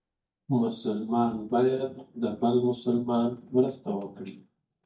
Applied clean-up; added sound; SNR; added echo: neural mask model DeepFilterNet 3.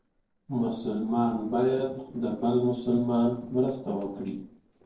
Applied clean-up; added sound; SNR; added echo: neural separator model SepFormer DNS4.